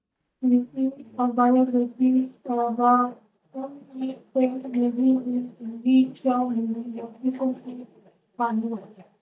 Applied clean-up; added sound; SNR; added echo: neural mask model DeepFilterNet 3.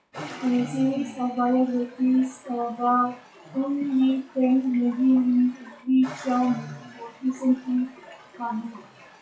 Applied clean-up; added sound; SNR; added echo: classical method WPE with log-MMSE.